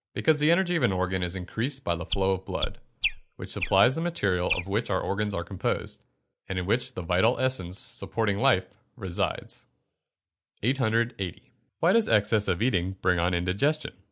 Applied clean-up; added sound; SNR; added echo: neural mask model Resemble Enhance denoiser.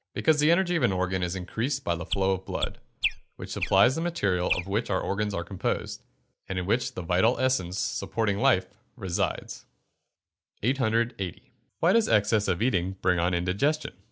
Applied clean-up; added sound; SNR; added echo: none; Chirp, tweet; 7 dB; none.